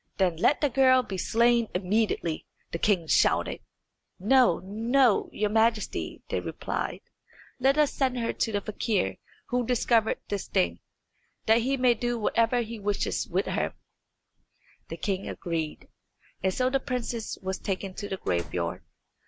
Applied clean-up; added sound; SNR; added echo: none; Slam; 13 dB; none.